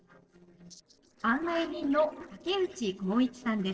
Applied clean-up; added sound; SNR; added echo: neural separator model SepFormer DNS4.